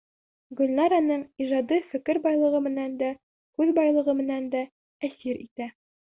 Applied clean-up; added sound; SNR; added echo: none; none; none; none.